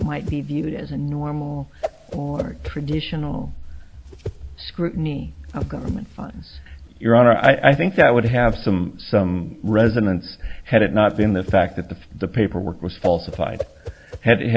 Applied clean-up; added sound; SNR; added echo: none; Whoosh, swoosh, swish; 14 dB; none.